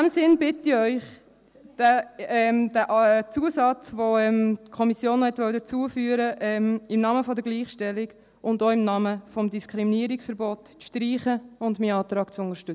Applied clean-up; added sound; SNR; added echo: none; none; none; none.